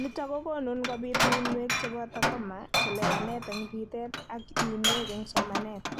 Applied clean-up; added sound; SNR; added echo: none; Glass; -3 dB; none.